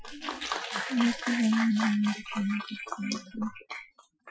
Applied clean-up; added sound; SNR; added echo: classical method Wiener filter.